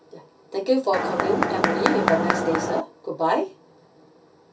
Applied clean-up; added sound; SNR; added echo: none; Mechanisms; -3 dB; reverberation time 0.3 s.